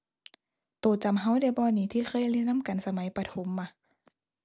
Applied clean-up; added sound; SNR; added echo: none; none; none; none.